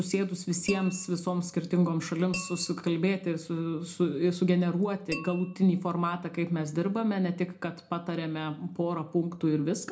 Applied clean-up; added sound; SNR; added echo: none; Tap / Glass; 16 dB; reverberation time 0.3 s.